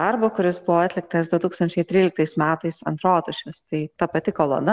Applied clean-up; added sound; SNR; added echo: none; none; none; none.